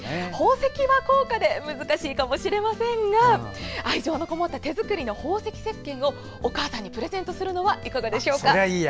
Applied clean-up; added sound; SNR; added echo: none; none; none; none.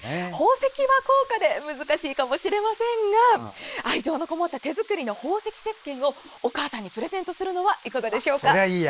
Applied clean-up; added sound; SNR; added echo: neural mask model Resemble Enhance denoiser.